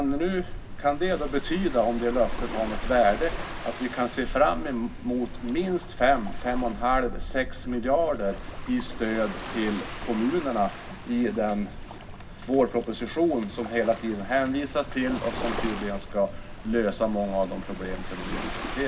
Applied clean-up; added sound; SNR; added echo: none; Waves, surf; 7 dB; reverberation time 0.4 s.